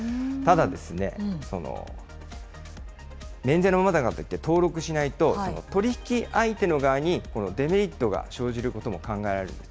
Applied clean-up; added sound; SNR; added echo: none; none; none; none.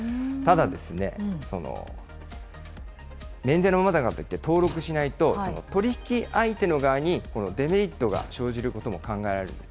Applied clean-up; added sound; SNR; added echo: none; Slam / Tools; 19 dB; none.